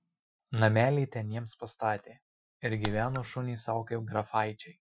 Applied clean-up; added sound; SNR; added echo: classical method Wiener filter.